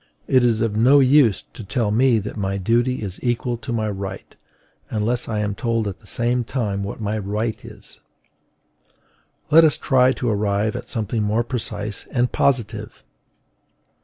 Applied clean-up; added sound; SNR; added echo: none; none; none; none.